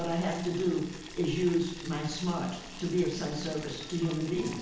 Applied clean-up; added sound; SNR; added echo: none; Boiling; 14 dB; reverberation time 0.9 s.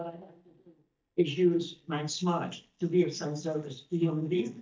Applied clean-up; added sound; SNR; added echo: neural mask model DeepFilterNet 3.